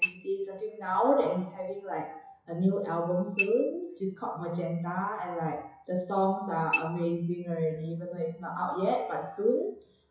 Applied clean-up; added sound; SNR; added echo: classical method WPE with log-MMSE.